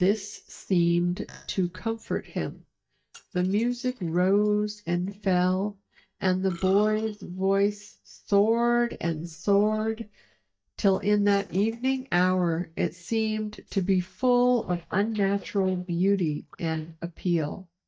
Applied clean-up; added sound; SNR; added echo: neural mask model DeepFilterNet 3.